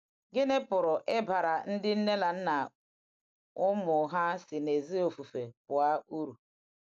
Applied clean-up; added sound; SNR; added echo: none; none; none; none.